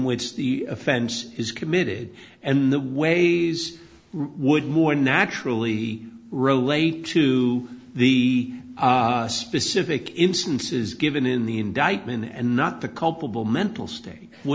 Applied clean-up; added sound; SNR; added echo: none; none; none; none.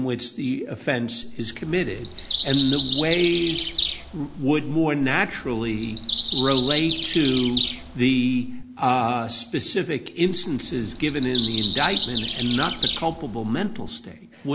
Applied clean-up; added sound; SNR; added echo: none; Bird vocalization, bird call, bird song; 1 dB; none.